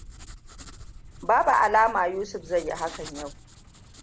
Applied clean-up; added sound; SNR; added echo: none; Truck + Writing; 17 dB; none.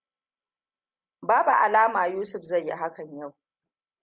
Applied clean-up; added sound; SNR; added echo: none; none; none; none.